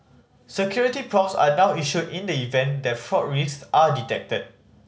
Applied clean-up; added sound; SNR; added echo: none; none; none; none.